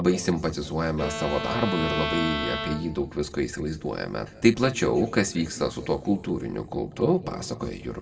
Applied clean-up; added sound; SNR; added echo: none; Bowed string instrument; 7 dB; reverberation time 1.3 s.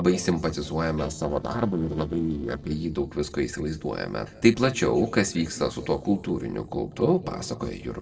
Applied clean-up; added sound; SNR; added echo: neural separator model SepFormer DNS4.